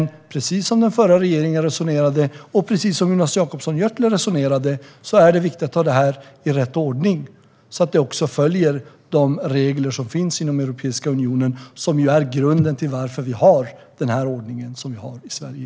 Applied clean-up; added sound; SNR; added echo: none; none; none; none.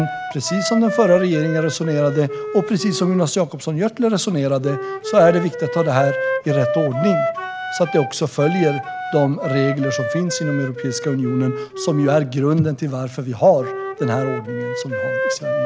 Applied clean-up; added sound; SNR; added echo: none; Wind instrument, woodwind instrument; 7 dB; none.